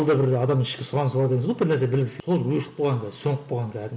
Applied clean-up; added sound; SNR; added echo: none; none; none; none.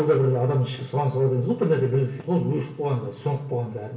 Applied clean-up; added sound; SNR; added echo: none; none; none; reverberation time 0.6 s.